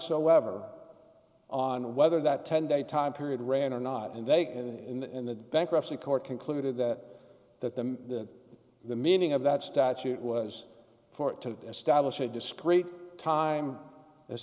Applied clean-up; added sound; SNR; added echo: none; none; none; none.